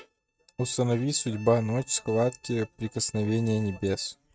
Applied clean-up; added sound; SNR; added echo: neural mask model RNNoise.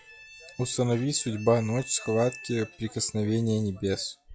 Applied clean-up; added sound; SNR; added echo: classical method log-MMSE.